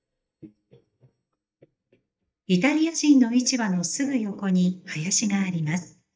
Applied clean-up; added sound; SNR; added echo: neural mask model DeepFilterNet 3.